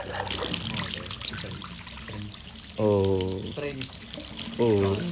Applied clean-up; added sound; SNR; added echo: none; Trickle, dribble / Bathtub (filling or washing) / Sink (filling or washing) / Gurgling / Splash, splatter; 3 dB; none.